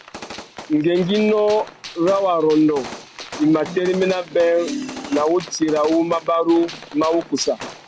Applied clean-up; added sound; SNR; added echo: none; Gunshot, gunfire; 16 dB; none.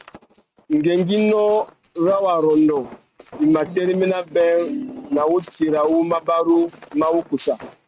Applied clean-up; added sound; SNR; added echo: neural mask model RNNoise.